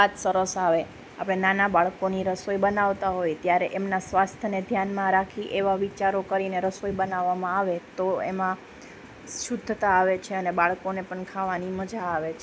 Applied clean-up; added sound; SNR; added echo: none; none; none; none.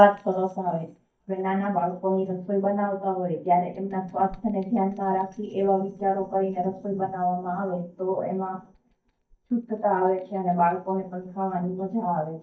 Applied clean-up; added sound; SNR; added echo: neural mask model DeepFilterNet 3.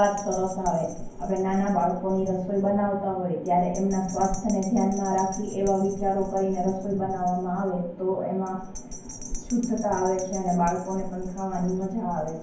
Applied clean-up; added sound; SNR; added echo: none; Bell; 13 dB; reverberation time 0.9 s.